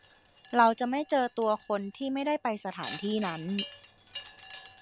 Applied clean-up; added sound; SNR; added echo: none; Wind chime; 17 dB; none.